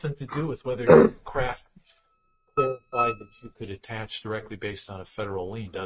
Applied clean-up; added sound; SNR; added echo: neural mask model RNNoise.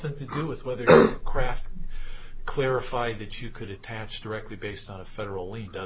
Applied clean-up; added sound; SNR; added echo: none; none; none; none.